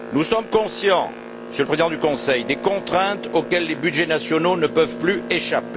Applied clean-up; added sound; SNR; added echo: none; Boat, Water vehicle; 11 dB; none.